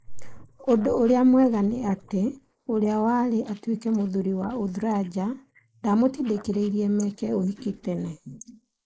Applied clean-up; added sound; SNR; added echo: neural mask model Resemble Enhance denoiser.